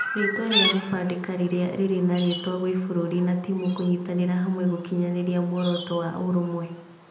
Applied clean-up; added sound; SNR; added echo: none; Chirp, tweet; 7 dB; reverberation time 0.8 s.